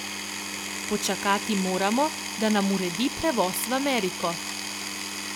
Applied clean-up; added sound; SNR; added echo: none; Power tool; 5 dB; none.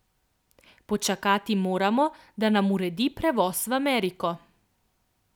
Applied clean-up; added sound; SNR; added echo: none; none; none; none.